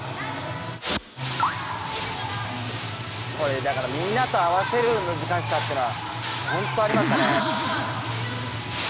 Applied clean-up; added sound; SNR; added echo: none; none; none; none.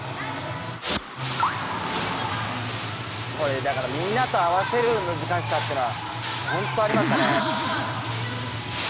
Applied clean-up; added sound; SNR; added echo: none; Car passing by / Traffic noise, roadway noise; 13 dB; none.